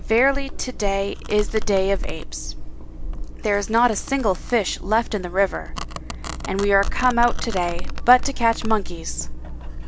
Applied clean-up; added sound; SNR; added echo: none; Domestic sounds, home sounds; 3 dB; none.